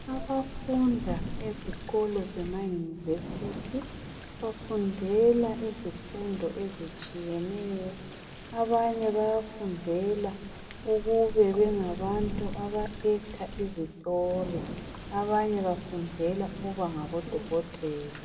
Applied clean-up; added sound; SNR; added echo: none; Thunder / Rain; 10 dB; reverberation time 1.2 s.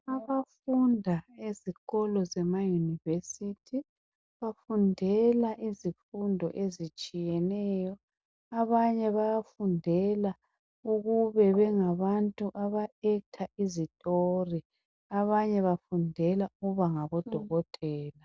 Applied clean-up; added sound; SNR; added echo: none; none; none; none.